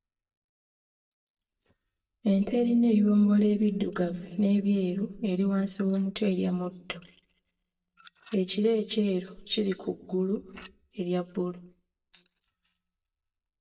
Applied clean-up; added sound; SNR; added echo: neural mask model DeepFilterNet 3.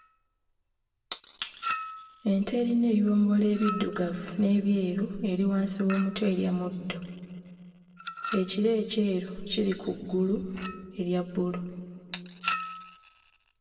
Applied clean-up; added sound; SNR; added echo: none; Chink, clink; 14 dB; reverberation time 2.0 s.